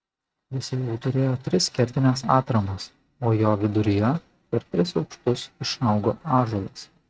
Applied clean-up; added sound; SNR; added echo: neural mask model RNNoise.